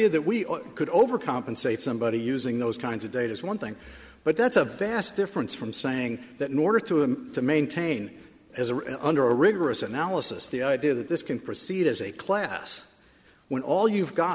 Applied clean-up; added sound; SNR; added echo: none; none; none; none.